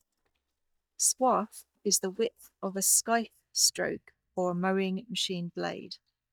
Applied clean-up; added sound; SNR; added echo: neural mask model DeepFilterNet 3.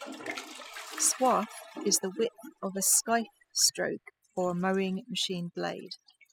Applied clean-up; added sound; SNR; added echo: classical method spectral subtraction.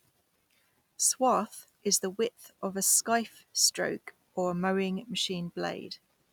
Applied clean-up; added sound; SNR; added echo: none; none; none; none.